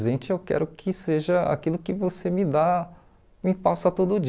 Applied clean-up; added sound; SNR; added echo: none; none; none; none.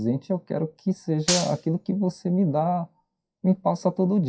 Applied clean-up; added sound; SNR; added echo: classical method WPE with log-MMSE.